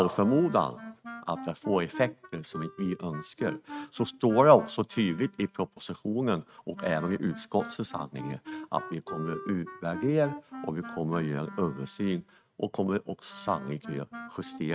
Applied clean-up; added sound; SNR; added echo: neural mask model RNNoise.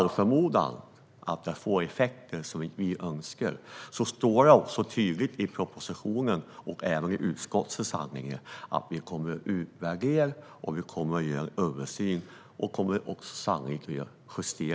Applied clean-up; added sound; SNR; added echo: none; none; none; none.